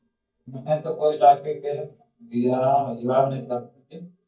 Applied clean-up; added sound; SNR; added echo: neural mask model DeepFilterNet 3.